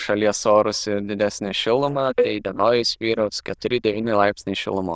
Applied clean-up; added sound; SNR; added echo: neural diffusion model UNIVERSE++.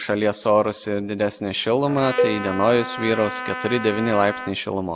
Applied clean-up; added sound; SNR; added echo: none; Trumpet + Cowbell; 6 dB; none.